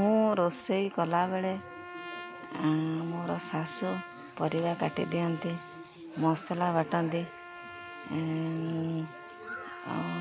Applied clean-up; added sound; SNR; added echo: none; Trumpet; 15 dB; none.